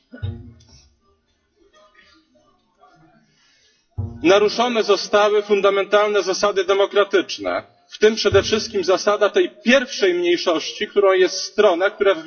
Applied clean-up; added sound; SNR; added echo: classical method WPE with log-MMSE.